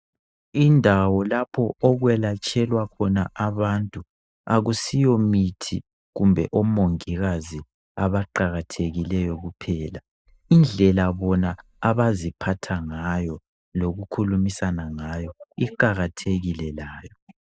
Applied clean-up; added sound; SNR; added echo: neural mask model DeepFilterNet 3.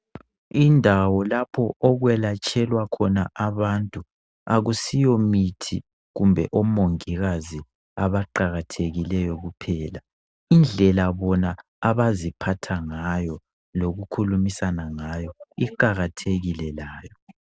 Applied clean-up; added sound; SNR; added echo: none; none; none; none.